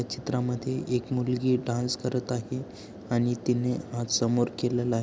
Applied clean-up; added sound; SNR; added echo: none; none; none; none.